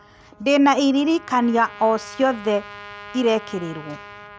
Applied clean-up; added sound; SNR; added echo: none; Trumpet; 19 dB; none.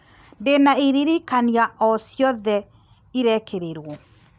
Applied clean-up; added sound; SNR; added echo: none; none; none; none.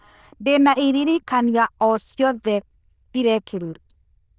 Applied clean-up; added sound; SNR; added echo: neural diffusion model UNIVERSE++.